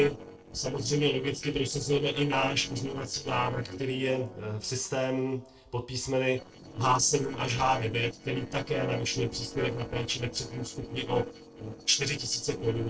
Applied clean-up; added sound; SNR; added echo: neural separator model SepFormer DNS4.